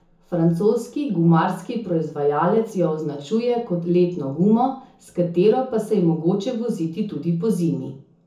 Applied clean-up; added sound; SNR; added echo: none; none; none; reverberation time 0.6 s.